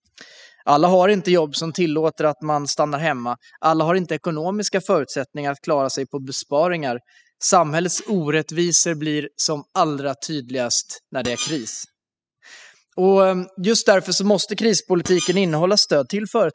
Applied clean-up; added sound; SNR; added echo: classical method spectral subtraction.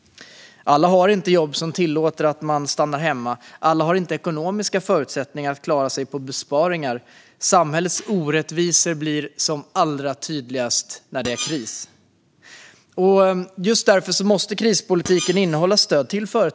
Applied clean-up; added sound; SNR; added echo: none; Screech; 14 dB; none.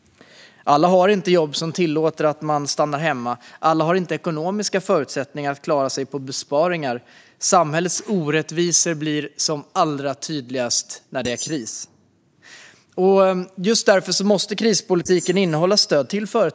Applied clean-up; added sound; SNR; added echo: neural mask model Resemble Enhance denoiser.